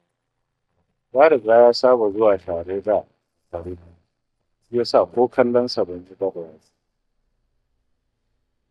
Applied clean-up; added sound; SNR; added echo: neural mask model DeepFilterNet 3.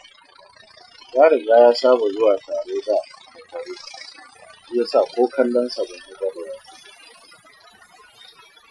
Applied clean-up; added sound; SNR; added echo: classical method Wiener filter.